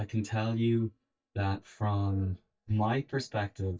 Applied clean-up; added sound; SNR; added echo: neural mask model DeepFilterNet 3.